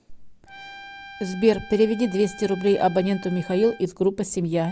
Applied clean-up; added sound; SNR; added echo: none; Trumpet; 19 dB; none.